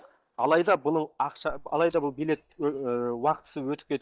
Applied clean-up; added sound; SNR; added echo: neural mask model DeepFilterNet 3.